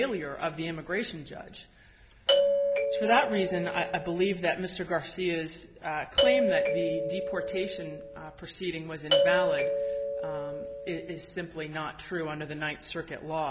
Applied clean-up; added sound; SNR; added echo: none; Doorbell; -4 dB; none.